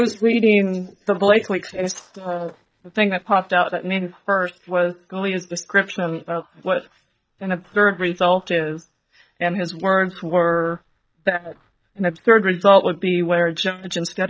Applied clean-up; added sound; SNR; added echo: neural mask model DeepFilterNet 3.